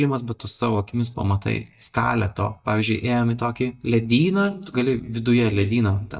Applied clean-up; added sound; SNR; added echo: neural mask model DeepFilterNet 3.